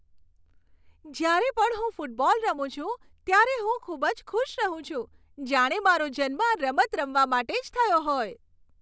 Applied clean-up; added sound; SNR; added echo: none; none; none; none.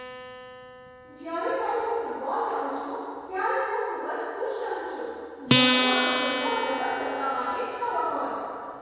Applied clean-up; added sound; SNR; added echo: none; Acoustic guitar; 0 dB; reverberation time 2.2 s.